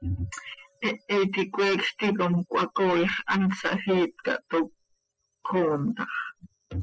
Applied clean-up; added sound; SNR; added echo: classical method spectral subtraction.